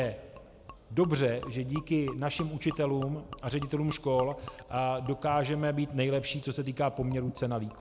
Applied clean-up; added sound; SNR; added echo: none; Gurgling / Liquid; 17 dB; none.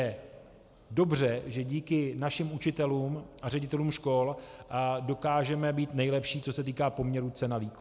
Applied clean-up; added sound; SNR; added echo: none; none; none; none.